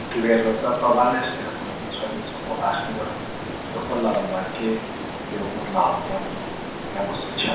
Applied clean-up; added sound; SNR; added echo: none; Stream; 6 dB; reverberation time 0.7 s.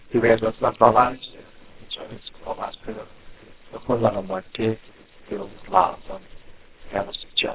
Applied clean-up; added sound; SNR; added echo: neural separator model SepFormer WHAMR!.